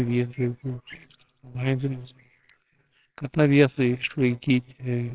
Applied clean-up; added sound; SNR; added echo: neural separator model SepFormer WHAMR!.